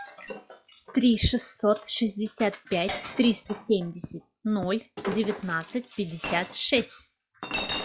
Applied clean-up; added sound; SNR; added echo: classical method log-MMSE.